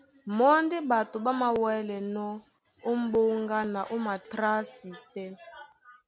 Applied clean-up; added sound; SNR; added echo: none; none; none; none.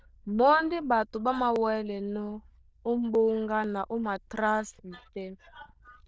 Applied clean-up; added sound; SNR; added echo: neural diffusion model UNIVERSE++.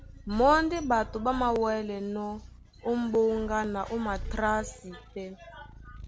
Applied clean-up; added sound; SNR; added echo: none; Purr; 13 dB; none.